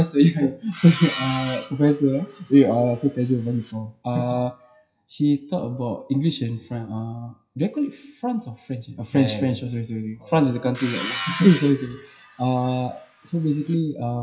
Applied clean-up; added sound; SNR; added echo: classical method WPE with log-MMSE.